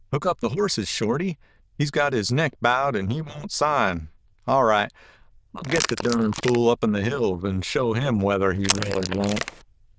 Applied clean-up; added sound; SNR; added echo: neural diffusion model UNIVERSE++.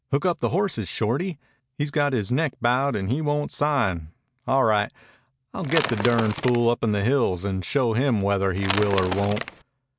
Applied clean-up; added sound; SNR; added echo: none; Crackle / Crushing / Wood; 4 dB; none.